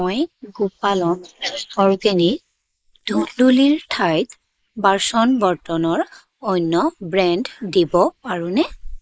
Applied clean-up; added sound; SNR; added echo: neural mask model Resemble Enhance denoiser.